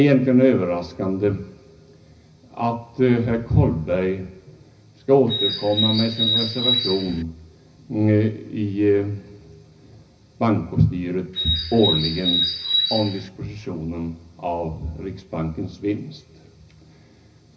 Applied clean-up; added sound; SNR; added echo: none; Bird; 1 dB; reverberation time 0.4 s.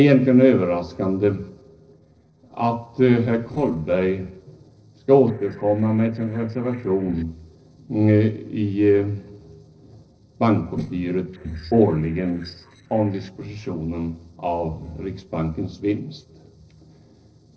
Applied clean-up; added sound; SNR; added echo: neural separator model SepFormer DNS4.